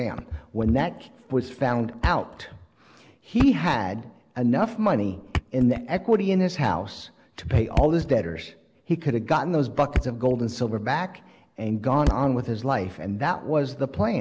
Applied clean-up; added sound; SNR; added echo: none; Thump, thud; 10 dB; none.